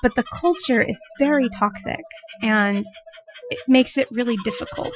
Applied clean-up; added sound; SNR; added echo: classical method Wiener filter.